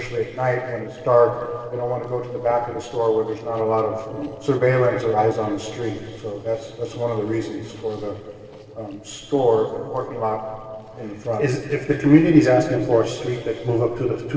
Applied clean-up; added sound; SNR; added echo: neural separator model SepFormer DNS4.